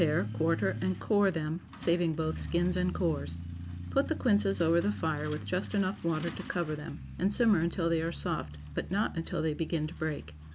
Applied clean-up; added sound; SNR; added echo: none; Truck; 10 dB; none.